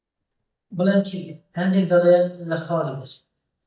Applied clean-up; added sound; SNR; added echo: neural mask model DeepFilterNet 3.